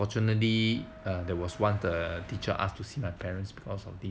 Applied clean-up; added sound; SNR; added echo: none; Car passing by + Wind instrument, woodwind instrument; 20 dB; none.